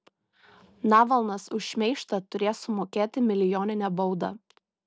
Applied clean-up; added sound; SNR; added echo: none; none; none; none.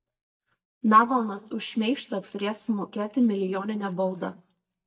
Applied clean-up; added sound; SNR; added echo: neural mask model DeepFilterNet 3.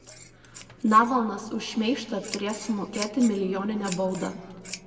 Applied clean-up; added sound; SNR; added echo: none; Scissors; 16 dB; reverberation time 1.3 s.